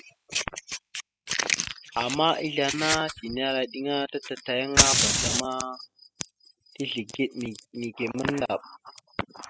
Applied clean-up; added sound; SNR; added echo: classical method spectral subtraction.